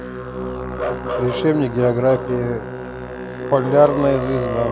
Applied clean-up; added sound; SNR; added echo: none; Musical instrument; 6 dB; none.